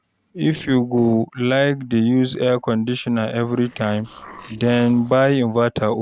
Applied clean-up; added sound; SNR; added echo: neural separator model SepFormer DNS4.